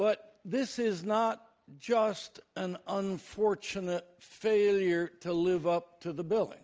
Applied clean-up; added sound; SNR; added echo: none; none; none; none.